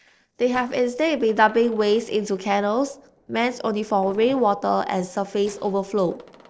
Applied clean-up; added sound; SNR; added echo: neural separator model SepFormer DNS4.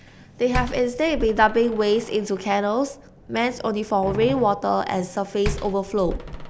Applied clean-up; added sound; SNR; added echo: none; Slam; 11 dB; none.